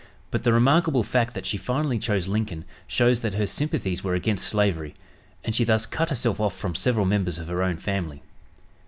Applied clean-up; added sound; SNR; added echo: none; none; none; none.